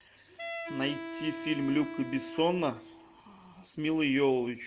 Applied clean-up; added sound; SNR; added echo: none; Wind instrument, woodwind instrument; 11 dB; none.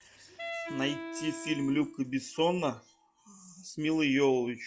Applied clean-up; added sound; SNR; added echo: classical method log-MMSE.